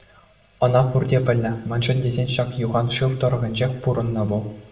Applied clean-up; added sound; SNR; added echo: none; none; none; reverberation time 0.7 s.